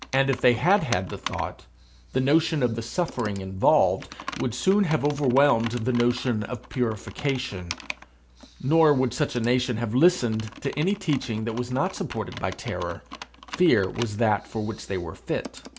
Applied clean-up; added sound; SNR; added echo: none; Computer keyboard; 16 dB; none.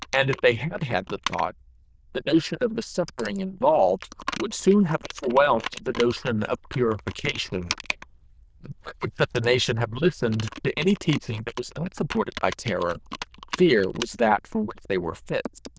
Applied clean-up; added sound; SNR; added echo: neural diffusion model UNIVERSE++.